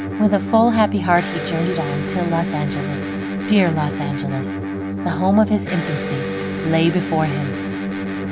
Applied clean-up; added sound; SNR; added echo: none; Electric guitar; 4 dB; none.